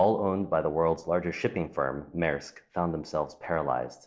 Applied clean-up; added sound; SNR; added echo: none; none; none; none.